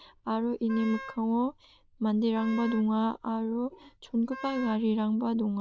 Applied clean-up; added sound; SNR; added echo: neural diffusion model UNIVERSE++.